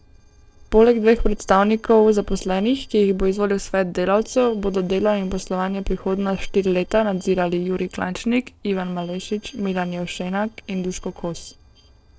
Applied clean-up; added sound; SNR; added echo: neural separator model SepFormer DNS4.